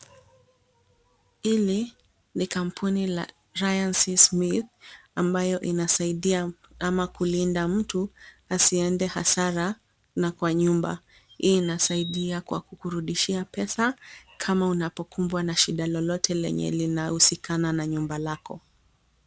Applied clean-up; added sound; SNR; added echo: none; Bird vocalization, bird call, bird song; 14 dB; none.